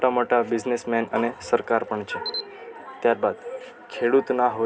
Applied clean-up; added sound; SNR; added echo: none; Camera; 15 dB; reverberation time 0.3 s.